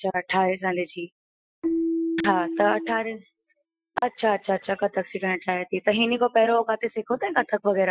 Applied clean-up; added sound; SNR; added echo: classical method Wiener filter.